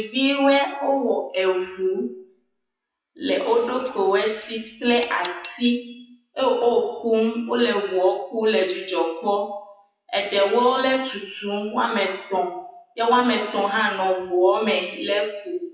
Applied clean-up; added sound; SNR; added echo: classical method WPE with log-MMSE.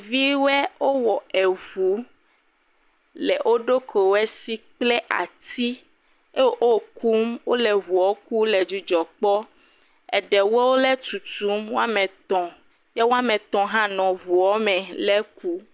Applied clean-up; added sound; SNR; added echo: none; none; none; none.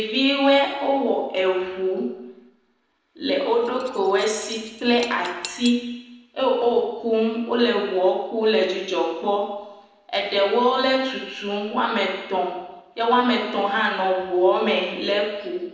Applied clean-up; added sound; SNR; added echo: neural separator model SepFormer DNS4.